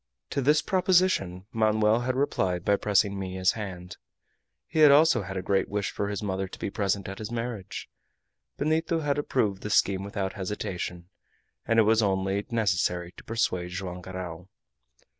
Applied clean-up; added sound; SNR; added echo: none; none; none; none.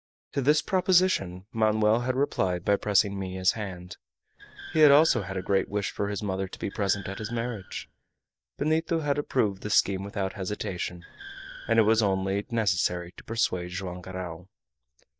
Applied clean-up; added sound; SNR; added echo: neural mask model DeepFilterNet 3.